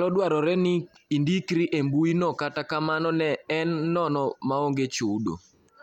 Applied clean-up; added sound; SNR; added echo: none; none; none; none.